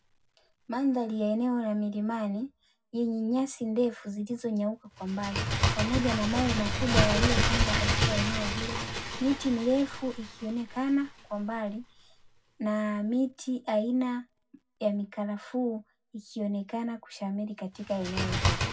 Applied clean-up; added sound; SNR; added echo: none; Bird; 2 dB; reverberation time 0.4 s.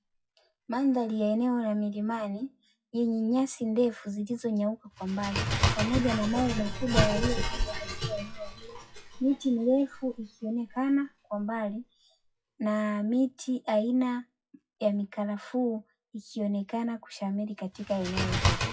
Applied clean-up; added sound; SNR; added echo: classical method WPE with log-MMSE.